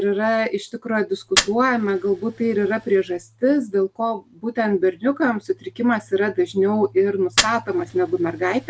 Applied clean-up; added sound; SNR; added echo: none; Fire; 11 dB; none.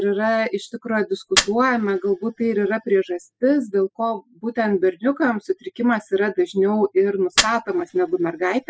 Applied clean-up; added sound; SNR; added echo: classical method spectral subtraction.